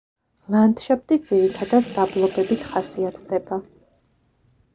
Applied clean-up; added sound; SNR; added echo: none; Sink (filling or washing) / Water; 18 dB; none.